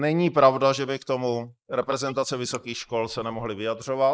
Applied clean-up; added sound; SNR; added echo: neural mask model Resemble Enhance denoiser.